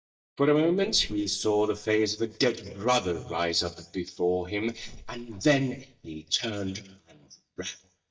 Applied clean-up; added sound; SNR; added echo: neural mask model DeepFilterNet 3.